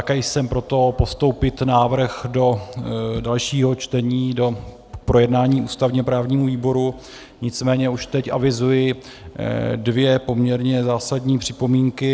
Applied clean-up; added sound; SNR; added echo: none; none; none; none.